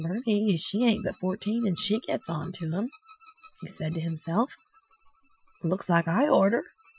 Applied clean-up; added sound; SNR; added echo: classical method Wiener filter.